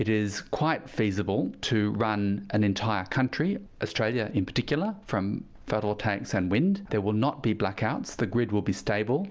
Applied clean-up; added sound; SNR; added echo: none; none; none; none.